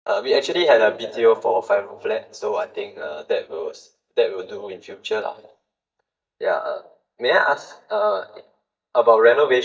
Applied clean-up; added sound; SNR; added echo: neural mask model DeepFilterNet 3.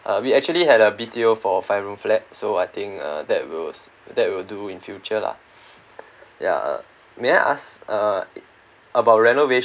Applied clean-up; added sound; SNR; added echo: none; none; none; none.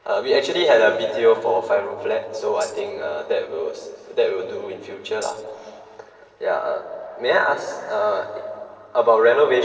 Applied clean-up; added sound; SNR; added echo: neural separator model SepFormer DNS4.